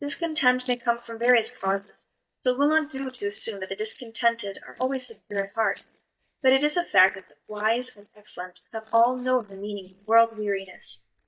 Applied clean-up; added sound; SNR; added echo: neural mask model DeepFilterNet 3.